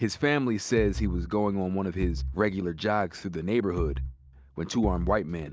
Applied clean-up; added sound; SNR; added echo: none; none; none; none.